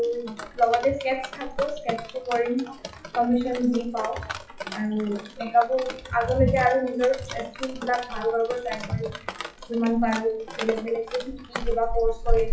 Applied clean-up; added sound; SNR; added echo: classical method WPE with log-MMSE.